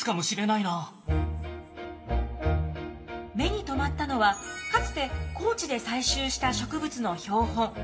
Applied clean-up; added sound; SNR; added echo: none; none; none; reverberation time 3.0 s.